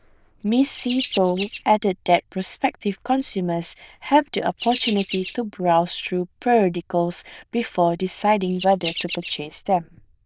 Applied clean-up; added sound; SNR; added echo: neural diffusion model UNIVERSE++.